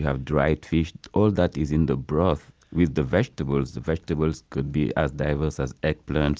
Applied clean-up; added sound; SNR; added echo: none; none; none; none.